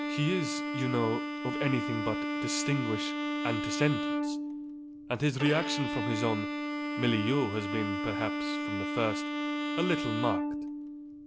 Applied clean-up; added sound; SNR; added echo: none; Bowed string instrument; 0 dB; none.